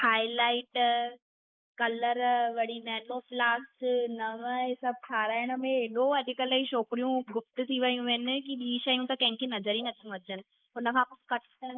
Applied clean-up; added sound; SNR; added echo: neural mask model Resemble Enhance denoiser.